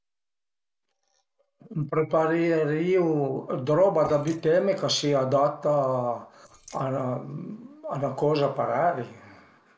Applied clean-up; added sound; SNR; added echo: neural mask model Resemble Enhance denoiser.